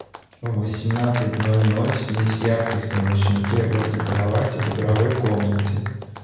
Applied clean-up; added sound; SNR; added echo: none; Applause; 12 dB; reverberation time 0.9 s.